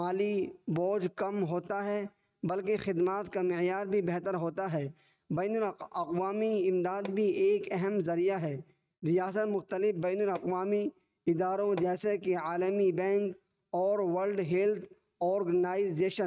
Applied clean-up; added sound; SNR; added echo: neural mask model RNNoise.